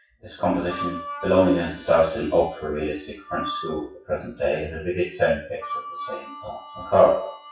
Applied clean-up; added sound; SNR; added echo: classical method WPE with log-MMSE.